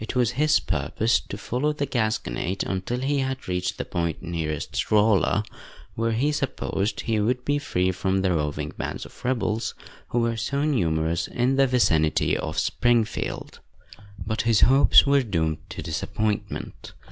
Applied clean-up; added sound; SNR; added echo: none; none; none; none.